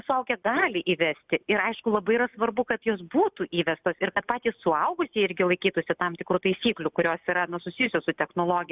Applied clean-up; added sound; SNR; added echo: none; none; none; none.